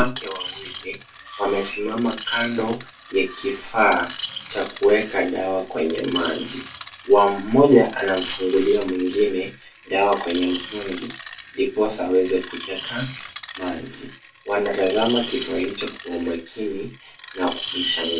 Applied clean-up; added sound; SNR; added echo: none; Screech; 13 dB; reverberation time 0.2 s.